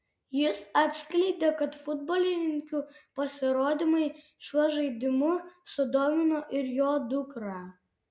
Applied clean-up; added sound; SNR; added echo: none; none; none; none.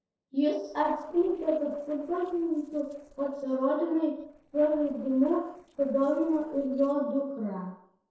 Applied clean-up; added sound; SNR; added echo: neural separator model SepFormer DNS4.